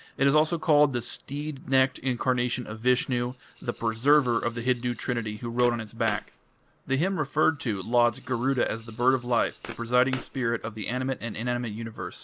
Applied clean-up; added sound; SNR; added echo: none; Walk, footsteps + Rattle (instrument); 20 dB; none.